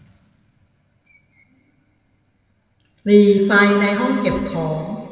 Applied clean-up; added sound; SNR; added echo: none; none; none; reverberation time 2.0 s.